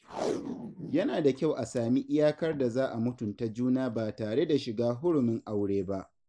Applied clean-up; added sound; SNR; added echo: neural mask model Resemble Enhance denoiser.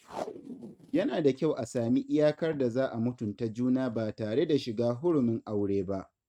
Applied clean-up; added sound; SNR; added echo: neural mask model RNNoise.